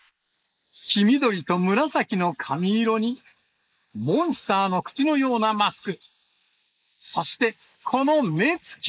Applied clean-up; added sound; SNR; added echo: neural mask model Resemble Enhance denoiser.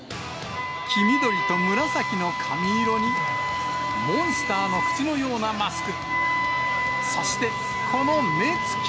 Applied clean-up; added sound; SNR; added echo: none; Wind instrument, woodwind instrument; -1 dB; none.